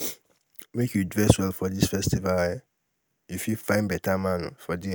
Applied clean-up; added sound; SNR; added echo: none; none; none; none.